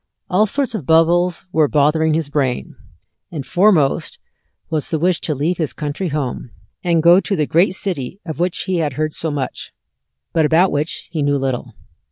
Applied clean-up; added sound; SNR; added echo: none; none; none; none.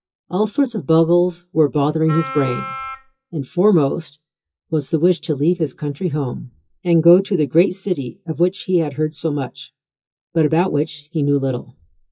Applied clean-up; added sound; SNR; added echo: classical method WPE with log-MMSE.